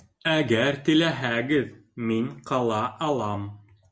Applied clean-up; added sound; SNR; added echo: none; none; none; none.